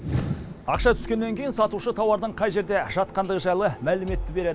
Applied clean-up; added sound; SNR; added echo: none; none; none; none.